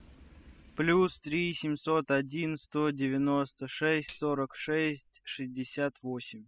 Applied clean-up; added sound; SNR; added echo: classical method spectral subtraction.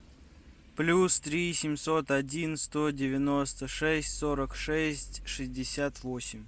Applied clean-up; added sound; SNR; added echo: none; none; none; none.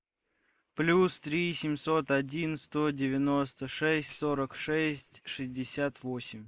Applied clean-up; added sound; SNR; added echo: neural mask model Resemble Enhance denoiser.